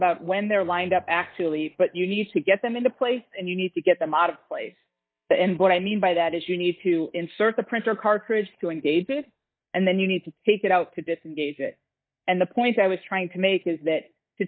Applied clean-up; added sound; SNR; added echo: neural mask model DeepFilterNet 3.